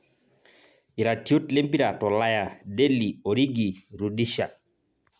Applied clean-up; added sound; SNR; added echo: none; none; none; none.